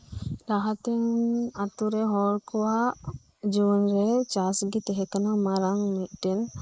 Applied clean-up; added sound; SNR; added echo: neural mask model Resemble Enhance denoiser.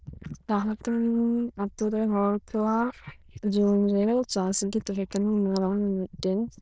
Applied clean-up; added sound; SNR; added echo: neural diffusion model UNIVERSE++.